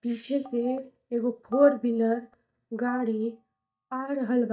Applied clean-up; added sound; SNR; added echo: neural mask model DeepFilterNet 3.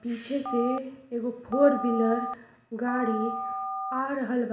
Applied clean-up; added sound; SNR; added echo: none; Telephone; 6 dB; reverberation time 0.6 s.